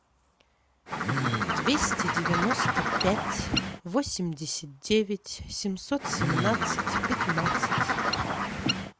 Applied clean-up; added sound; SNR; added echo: none; Bird; -4 dB; none.